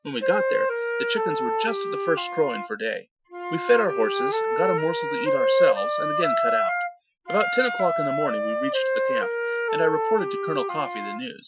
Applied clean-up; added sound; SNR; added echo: classical method Wiener filter.